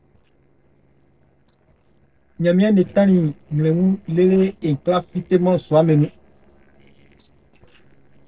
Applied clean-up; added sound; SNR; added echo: neural separator model SepFormer DNS4.